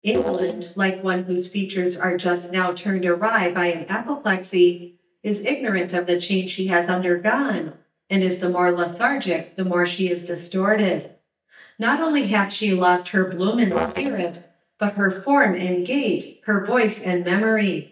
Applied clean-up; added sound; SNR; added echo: neural mask model DeepFilterNet 3.